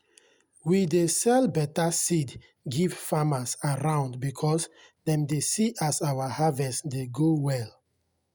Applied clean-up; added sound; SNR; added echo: none; none; none; none.